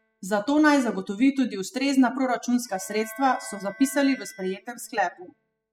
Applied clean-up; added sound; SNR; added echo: classical method spectral subtraction.